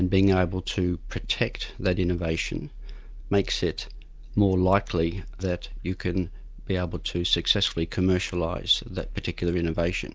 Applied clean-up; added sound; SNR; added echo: none; none; none; none.